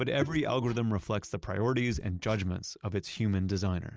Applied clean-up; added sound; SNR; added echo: neural mask model DeepFilterNet 3.